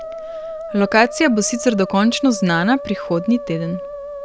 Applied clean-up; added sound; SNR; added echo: none; Musical instrument; 11 dB; none.